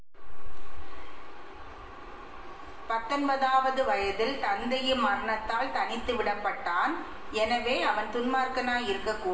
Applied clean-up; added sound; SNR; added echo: none; none; none; reverberation time 0.9 s.